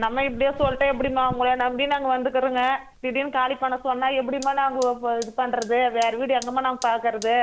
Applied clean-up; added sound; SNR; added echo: none; Fire; 18 dB; none.